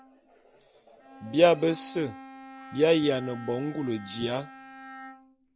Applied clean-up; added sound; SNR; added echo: none; Bowed string instrument; 18 dB; none.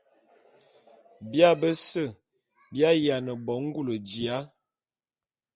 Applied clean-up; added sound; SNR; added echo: none; none; none; none.